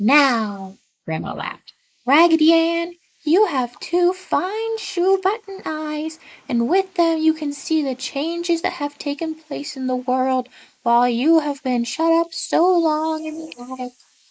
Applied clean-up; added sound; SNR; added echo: neural mask model Resemble Enhance denoiser.